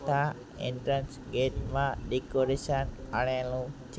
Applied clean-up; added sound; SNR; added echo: none; none; none; none.